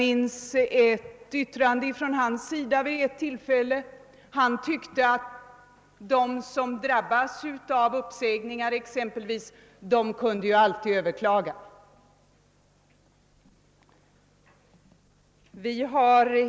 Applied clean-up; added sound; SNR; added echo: none; none; none; none.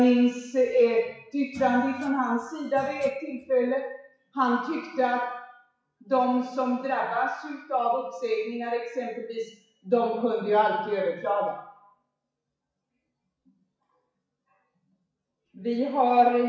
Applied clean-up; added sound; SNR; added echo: classical method WPE with log-MMSE.